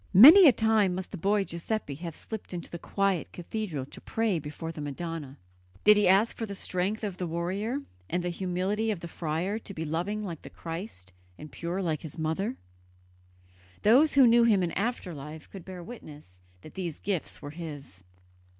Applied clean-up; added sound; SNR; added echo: none; none; none; none.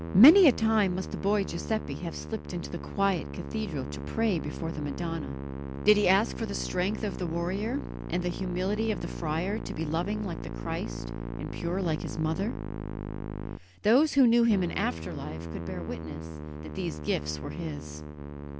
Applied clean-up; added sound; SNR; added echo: none; Musical instrument; 7 dB; none.